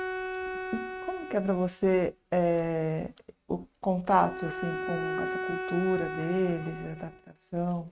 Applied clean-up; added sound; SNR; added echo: neural mask model RNNoise.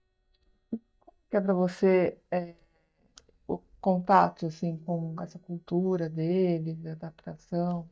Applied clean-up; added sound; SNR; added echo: neural mask model DeepFilterNet 3.